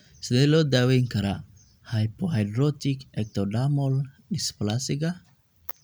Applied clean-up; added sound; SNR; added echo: none; none; none; none.